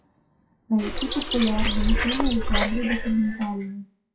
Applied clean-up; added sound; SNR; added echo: classical method WPE with log-MMSE.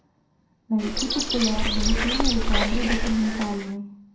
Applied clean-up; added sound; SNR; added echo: none; Bird; -3 dB; reverberation time 0.6 s.